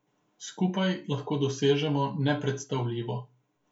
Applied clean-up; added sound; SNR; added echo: none; none; none; reverberation time 0.2 s.